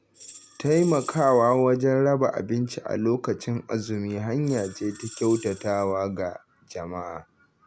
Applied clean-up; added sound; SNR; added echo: none; Tambourine; 12 dB; none.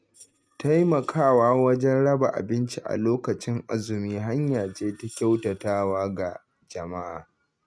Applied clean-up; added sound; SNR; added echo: neural mask model RNNoise.